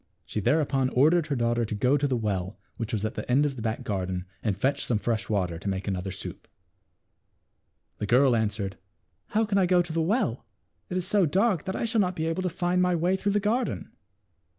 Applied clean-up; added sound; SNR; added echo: none; none; none; none.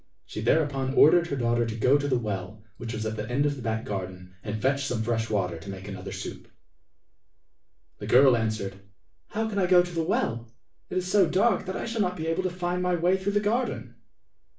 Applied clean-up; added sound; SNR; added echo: none; none; none; reverberation time 0.3 s.